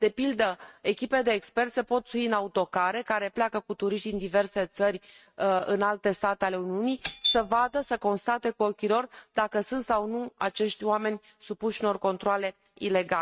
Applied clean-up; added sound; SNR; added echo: neural mask model RNNoise.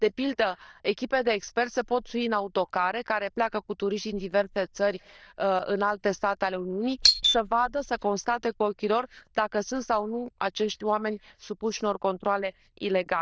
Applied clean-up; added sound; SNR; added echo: neural diffusion model UNIVERSE++.